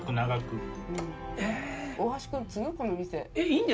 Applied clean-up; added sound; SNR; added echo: none; none; none; none.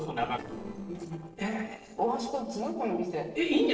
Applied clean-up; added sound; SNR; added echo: neural separator model SepFormer DNS4.